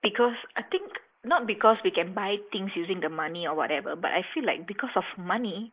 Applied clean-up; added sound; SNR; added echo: neural mask model Resemble Enhance denoiser.